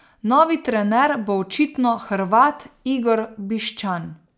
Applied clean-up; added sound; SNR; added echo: none; none; none; none.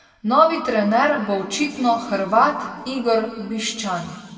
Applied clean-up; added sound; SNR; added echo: none; none; none; reverberation time 1.9 s.